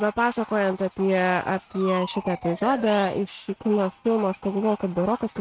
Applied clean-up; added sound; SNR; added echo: neural mask model RNNoise.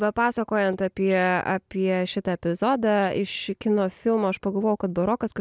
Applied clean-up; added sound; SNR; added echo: none; none; none; none.